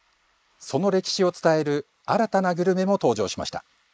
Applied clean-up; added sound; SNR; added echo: neural mask model Resemble Enhance denoiser.